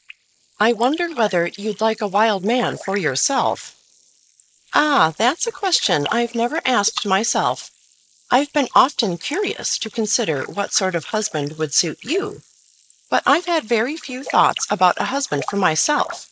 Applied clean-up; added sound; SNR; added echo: neural mask model Resemble Enhance denoiser.